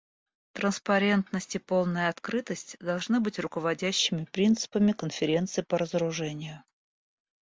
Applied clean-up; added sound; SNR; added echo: none; none; none; none.